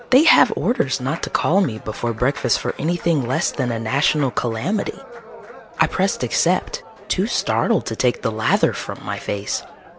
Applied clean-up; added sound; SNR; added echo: none; Applause; 18 dB; none.